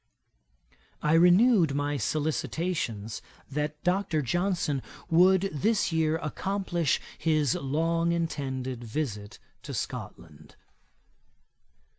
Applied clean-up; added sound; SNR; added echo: none; none; none; none.